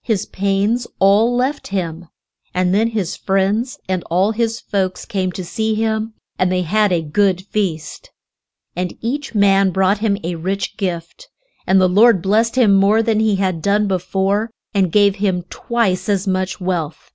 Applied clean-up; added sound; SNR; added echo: none; none; none; none.